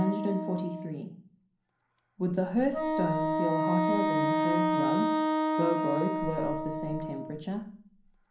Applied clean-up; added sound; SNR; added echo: none; Wind instrument, woodwind instrument; -2 dB; reverberation time 0.6 s.